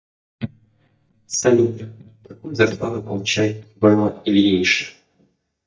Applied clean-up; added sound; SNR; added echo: neural mask model DeepFilterNet 3.